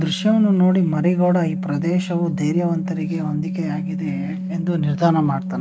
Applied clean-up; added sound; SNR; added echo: neural mask model RNNoise.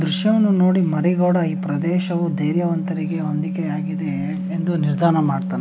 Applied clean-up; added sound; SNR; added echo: none; Organ; 4 dB; none.